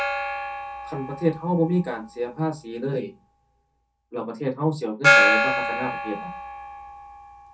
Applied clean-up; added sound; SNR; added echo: none; Gong; -3 dB; reverberation time 0.3 s.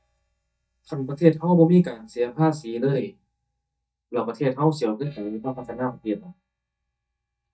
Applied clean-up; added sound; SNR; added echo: neural mask model DeepFilterNet 3.